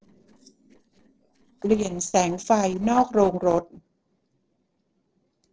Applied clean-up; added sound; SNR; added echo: neural separator model SepFormer DNS4.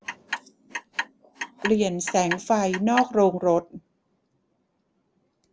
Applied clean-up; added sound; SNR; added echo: none; Clock; 8 dB; none.